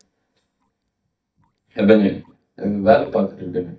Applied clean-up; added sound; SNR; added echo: neural mask model DeepFilterNet 3.